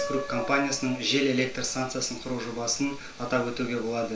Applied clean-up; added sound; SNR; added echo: none; Piano; 12 dB; reverberation time 0.3 s.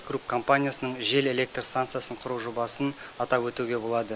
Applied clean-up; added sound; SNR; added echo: none; none; none; none.